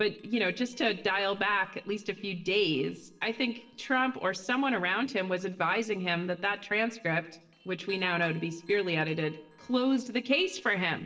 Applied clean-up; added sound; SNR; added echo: neural separator model SepFormer DNS4.